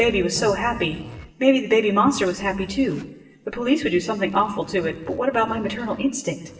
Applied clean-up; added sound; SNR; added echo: none; Zipper (clothing); 19 dB; reverberation time 0.9 s.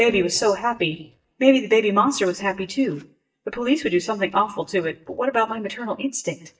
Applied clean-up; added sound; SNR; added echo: neural mask model DeepFilterNet 3.